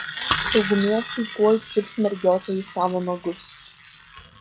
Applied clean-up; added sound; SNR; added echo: classical method log-MMSE.